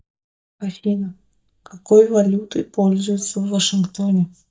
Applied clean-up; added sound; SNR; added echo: neural mask model DeepFilterNet 3.